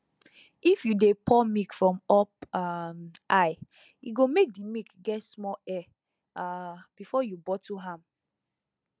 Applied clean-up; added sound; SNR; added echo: none; none; none; none.